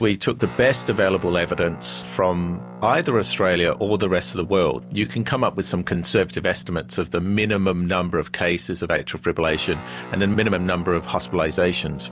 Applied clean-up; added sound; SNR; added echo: none; Guitar; 16 dB; none.